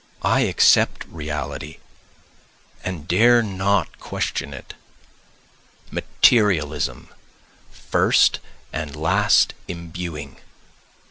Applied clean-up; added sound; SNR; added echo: none; none; none; none.